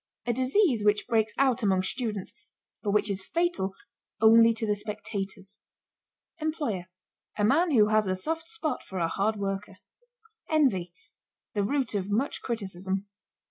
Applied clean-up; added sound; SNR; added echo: none; none; none; none.